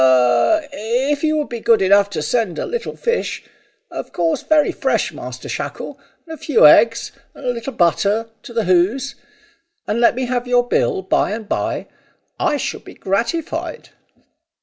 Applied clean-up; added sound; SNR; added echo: none; none; none; none.